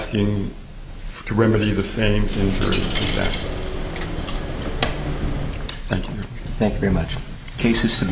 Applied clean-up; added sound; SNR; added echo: none; Coin (dropping); 4 dB; none.